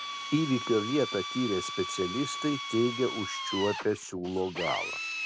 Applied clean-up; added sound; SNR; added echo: none; Drill; 6 dB; none.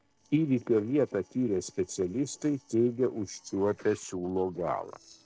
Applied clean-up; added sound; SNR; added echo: neural separator model SepFormer DNS4.